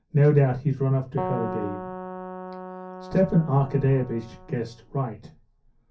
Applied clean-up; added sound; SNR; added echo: none; Keyboard (musical); 10 dB; reverberation time 0.3 s.